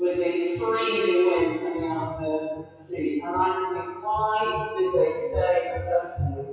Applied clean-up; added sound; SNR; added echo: classical method WPE with log-MMSE.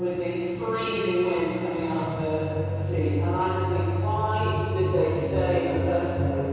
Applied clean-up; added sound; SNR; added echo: none; Wind instrument, woodwind instrument; 20 dB; reverberation time 2.2 s.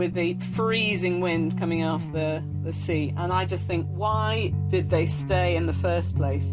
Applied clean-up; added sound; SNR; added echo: none; none; none; none.